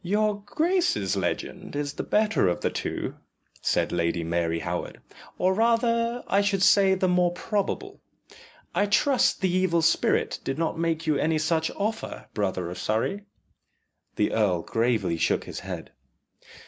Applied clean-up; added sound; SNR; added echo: none; none; none; none.